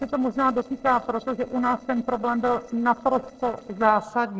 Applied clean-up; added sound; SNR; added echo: neural separator model SepFormer DNS4.